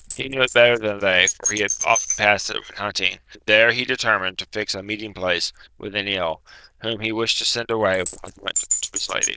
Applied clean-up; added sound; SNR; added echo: neural diffusion model UNIVERSE++.